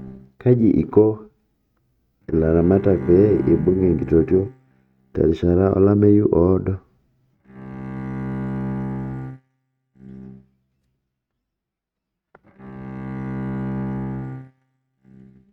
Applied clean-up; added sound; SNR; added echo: neural mask model RNNoise.